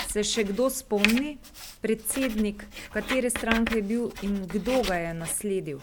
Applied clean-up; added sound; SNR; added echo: none; Writing; 8 dB; none.